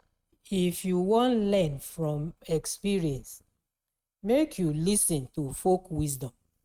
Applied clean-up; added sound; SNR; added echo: neural mask model RNNoise.